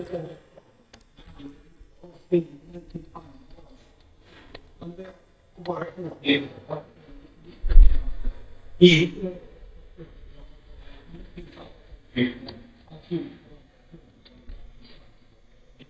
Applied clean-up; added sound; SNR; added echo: neural mask model DeepFilterNet 3.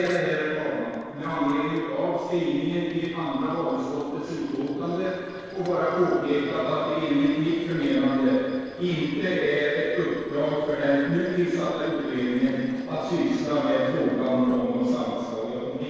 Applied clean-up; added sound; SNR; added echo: neural separator model SepFormer DNS4.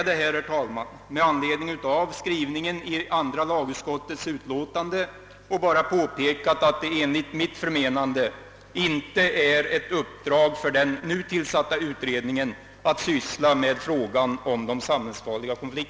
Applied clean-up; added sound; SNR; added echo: none; none; none; none.